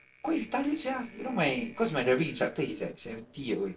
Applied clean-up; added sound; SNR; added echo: neural separator model SepFormer DNS4.